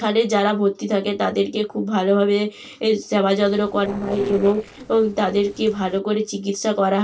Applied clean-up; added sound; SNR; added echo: neural separator model SepFormer DNS4.